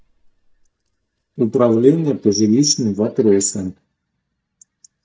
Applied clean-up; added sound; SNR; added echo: neural mask model DeepFilterNet 3.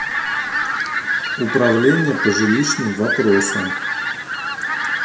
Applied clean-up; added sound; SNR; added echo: none; Fowl; 2 dB; reverberation time 0.6 s.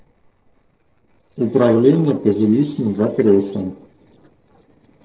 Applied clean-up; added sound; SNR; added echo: neural separator model SepFormer DNS4.